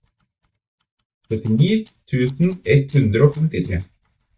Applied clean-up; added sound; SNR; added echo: neural mask model DeepFilterNet 3.